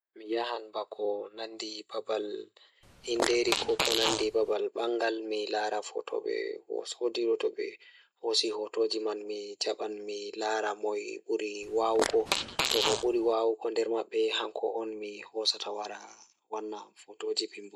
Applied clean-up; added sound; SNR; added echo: none; Fart; 0 dB; none.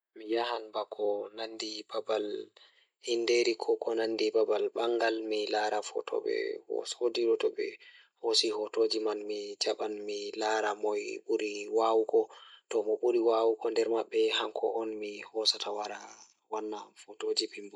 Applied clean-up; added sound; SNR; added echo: none; none; none; none.